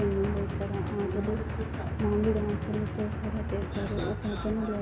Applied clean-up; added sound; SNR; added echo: none; Drum; 2 dB; none.